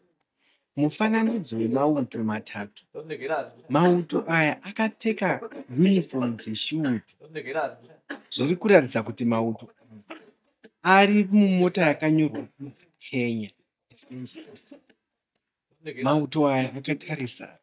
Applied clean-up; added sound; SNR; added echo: neural mask model DeepFilterNet 3.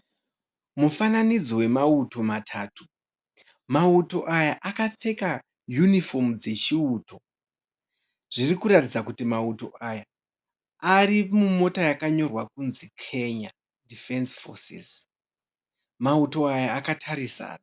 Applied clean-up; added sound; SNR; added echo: none; none; none; none.